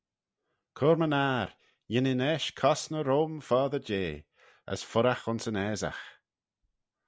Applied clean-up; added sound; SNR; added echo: none; none; none; none.